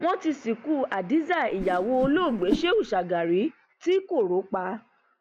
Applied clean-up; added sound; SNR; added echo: none; Whoosh, swoosh, swish; 8 dB; none.